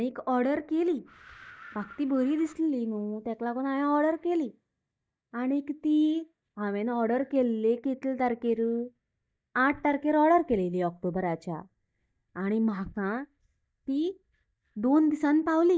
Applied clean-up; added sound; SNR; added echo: neural mask model DeepFilterNet 3.